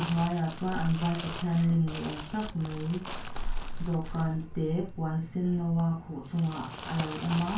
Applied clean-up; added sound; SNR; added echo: none; Crumpling, crinkling; 7 dB; reverberation time 0.2 s.